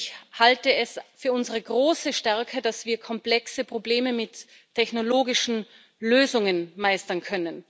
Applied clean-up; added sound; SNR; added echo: none; none; none; none.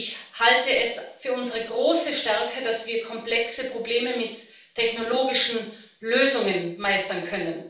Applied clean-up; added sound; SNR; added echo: none; none; none; reverberation time 0.5 s.